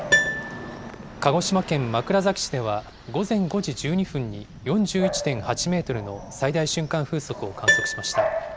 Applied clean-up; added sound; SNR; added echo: none; Piano + Bark / Bird vocalization, bird call, bird song; 4 dB; none.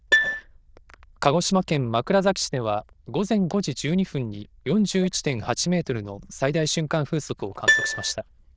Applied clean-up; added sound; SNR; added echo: neural diffusion model UNIVERSE++.